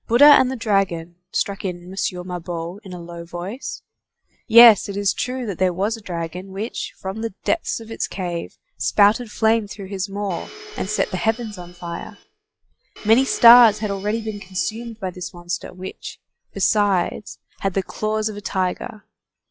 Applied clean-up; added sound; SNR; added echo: classical method log-MMSE.